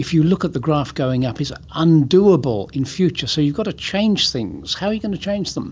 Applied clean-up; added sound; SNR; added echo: none; none; none; none.